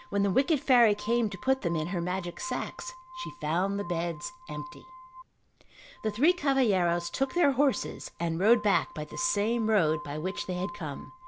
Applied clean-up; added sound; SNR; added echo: none; Glass; 17 dB; none.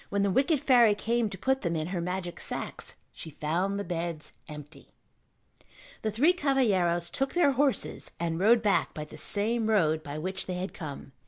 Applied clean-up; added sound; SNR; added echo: none; none; none; none.